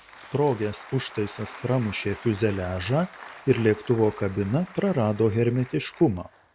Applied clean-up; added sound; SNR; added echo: none; Applause; 19 dB; none.